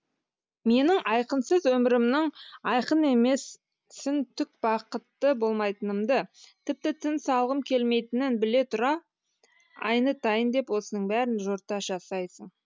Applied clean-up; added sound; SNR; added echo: none; none; none; none.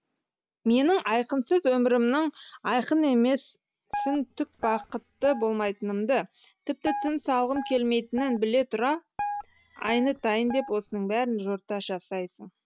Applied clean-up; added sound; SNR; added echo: none; Guitar; 10 dB; none.